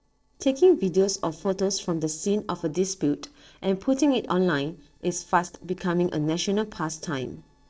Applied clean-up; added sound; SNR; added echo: neural separator model SepFormer DNS4.